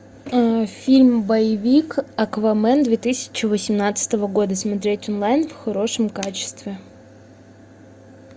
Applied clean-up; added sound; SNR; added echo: none; none; none; none.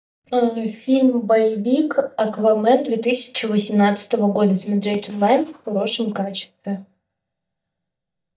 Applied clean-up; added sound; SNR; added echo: neural mask model DeepFilterNet 3.